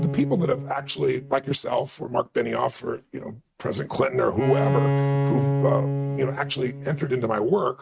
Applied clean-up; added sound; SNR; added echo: neural mask model RNNoise.